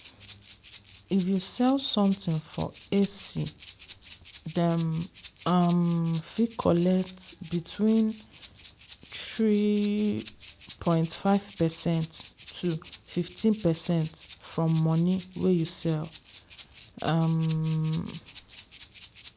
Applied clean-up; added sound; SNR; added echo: none; Rattle (instrument); 18 dB; none.